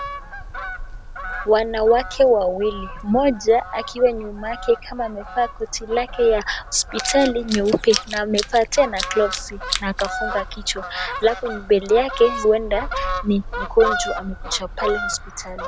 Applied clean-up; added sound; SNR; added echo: none; Tools + Fowl; 8 dB; none.